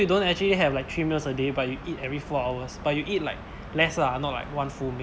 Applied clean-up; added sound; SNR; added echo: none; none; none; none.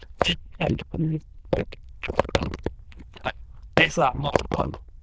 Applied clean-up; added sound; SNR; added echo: neural diffusion model UNIVERSE++.